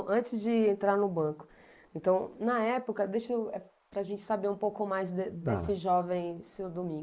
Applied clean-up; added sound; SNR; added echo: neural mask model Resemble Enhance denoiser.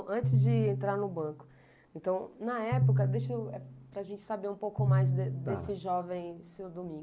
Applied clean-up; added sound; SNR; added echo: none; Piano; -4 dB; none.